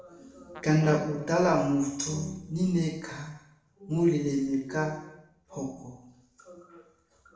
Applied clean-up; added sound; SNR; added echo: none; Fart; 17 dB; reverberation time 0.8 s.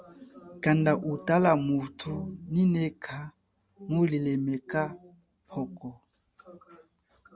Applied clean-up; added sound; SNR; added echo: none; none; none; none.